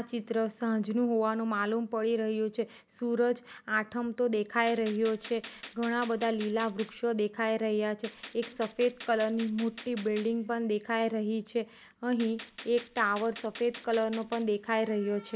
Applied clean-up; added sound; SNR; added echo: none; Gunshot, gunfire; 18 dB; none.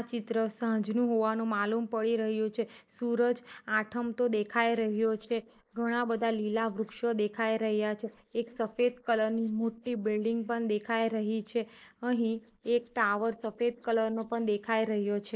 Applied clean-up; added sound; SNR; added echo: neural mask model Resemble Enhance denoiser.